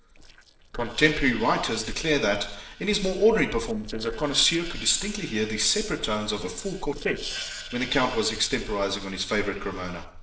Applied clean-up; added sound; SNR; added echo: neural separator model SepFormer DNS4.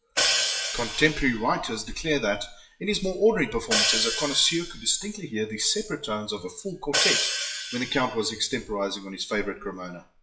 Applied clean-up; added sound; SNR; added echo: classical method WPE with log-MMSE.